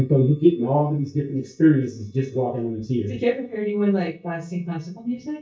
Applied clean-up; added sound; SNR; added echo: neural mask model DeepFilterNet 3.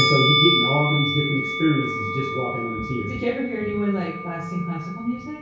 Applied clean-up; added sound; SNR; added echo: none; Musical instrument; 1 dB; reverberation time 0.6 s.